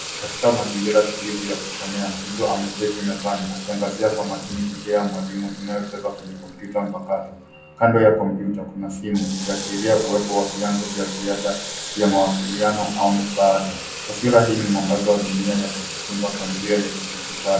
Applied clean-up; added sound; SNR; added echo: none; Sink (filling or washing) / Water tap, faucet; 10 dB; reverberation time 0.6 s.